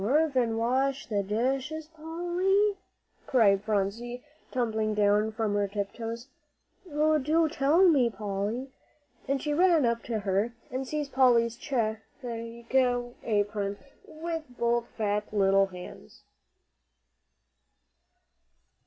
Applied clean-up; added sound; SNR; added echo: none; none; none; none.